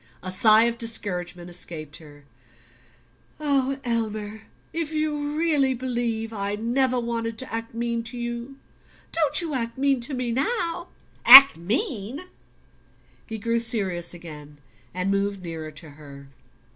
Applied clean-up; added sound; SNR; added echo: none; none; none; none.